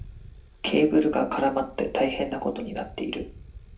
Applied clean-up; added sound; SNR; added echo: none; Bicycle; 19 dB; reverberation time 0.3 s.